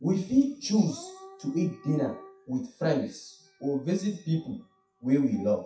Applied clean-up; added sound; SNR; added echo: classical method WPE with log-MMSE.